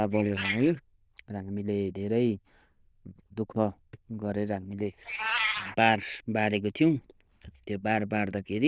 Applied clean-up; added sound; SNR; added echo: neural diffusion model UNIVERSE++.